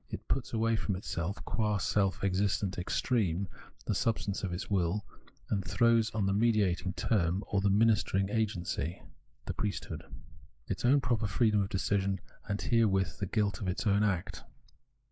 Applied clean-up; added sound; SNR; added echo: neural mask model Resemble Enhance denoiser.